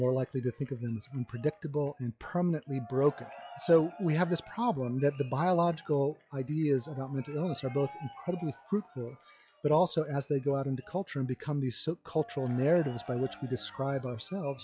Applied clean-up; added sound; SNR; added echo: classical method log-MMSE.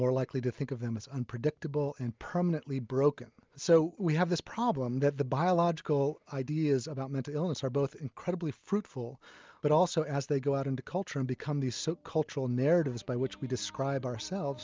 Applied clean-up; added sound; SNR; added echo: none; none; none; none.